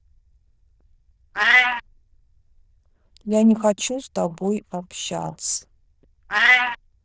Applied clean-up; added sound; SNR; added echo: neural diffusion model UNIVERSE++.